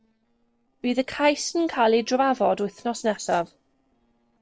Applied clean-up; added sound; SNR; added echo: neural separator model SepFormer DNS4.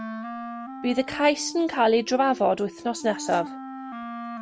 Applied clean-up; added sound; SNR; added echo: none; Wind instrument, woodwind instrument; 11 dB; none.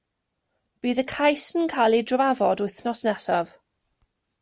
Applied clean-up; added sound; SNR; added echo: none; none; none; none.